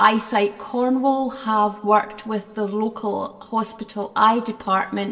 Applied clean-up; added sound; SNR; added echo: none; none; none; reverberation time 1.7 s.